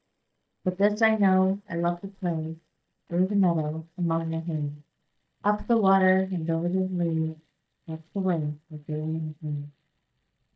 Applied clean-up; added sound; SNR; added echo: neural mask model DeepFilterNet 3.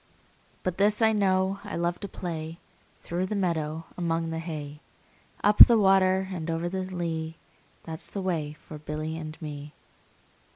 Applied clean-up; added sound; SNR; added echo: none; none; none; none.